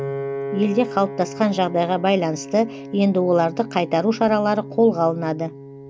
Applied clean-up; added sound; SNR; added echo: none; Piano; 12 dB; none.